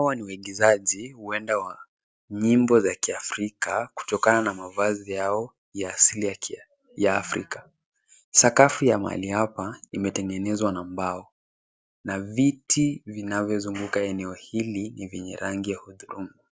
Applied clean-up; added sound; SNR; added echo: none; none; none; none.